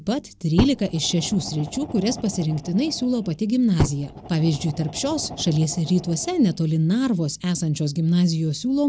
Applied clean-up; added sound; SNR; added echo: none; Fire; 10 dB; none.